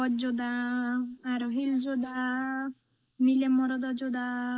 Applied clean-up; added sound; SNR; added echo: neural mask model Resemble Enhance denoiser.